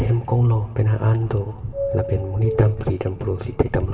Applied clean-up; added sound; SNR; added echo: none; Doorbell; 10 dB; reverberation time 2.4 s.